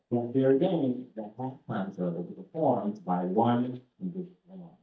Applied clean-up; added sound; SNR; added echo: neural mask model DeepFilterNet 3.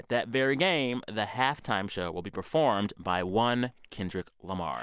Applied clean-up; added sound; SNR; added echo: none; none; none; none.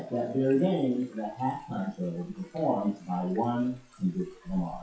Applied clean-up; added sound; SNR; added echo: classical method WPE with log-MMSE.